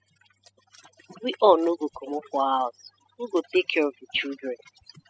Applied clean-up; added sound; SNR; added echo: classical method spectral subtraction.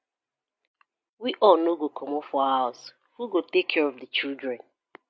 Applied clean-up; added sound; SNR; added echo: none; none; none; none.